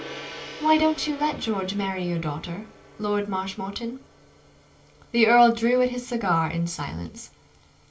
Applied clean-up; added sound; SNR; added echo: none; Gong; 19 dB; reverberation time 0.2 s.